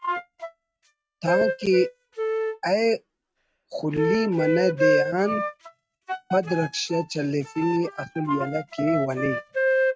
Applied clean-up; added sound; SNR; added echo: neural mask model RNNoise.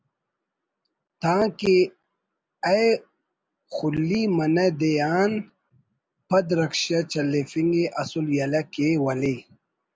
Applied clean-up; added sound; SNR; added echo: none; none; none; none.